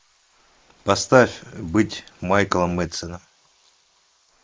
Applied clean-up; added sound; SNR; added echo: neural mask model Resemble Enhance denoiser.